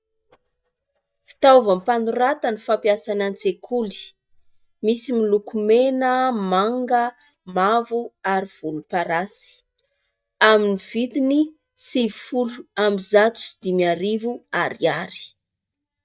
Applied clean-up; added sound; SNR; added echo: neural mask model DeepFilterNet 3.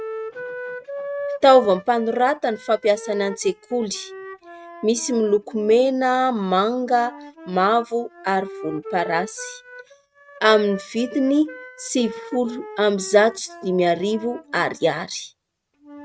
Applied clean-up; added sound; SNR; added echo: neural mask model RNNoise.